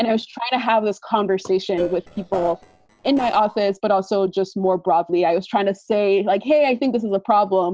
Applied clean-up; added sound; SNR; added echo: neural separator model SepFormer DNS4.